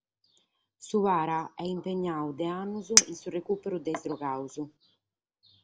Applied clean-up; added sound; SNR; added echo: none; Chink, clink; -1 dB; none.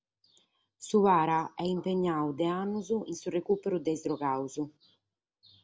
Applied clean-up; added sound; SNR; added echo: none; none; none; none.